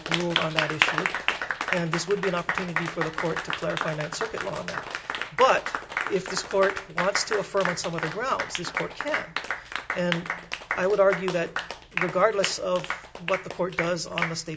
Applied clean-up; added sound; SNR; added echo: none; Applause; 3 dB; none.